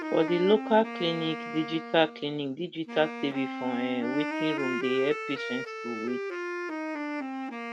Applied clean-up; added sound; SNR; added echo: none; Wind instrument, woodwind instrument; 5 dB; none.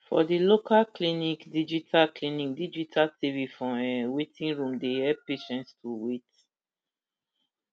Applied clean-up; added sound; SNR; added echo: none; none; none; none.